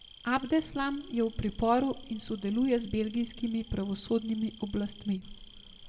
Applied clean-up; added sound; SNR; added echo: none; Insect; 18 dB; reverberation time 1.2 s.